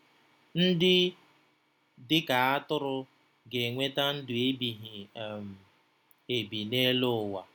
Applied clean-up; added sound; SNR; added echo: none; none; none; none.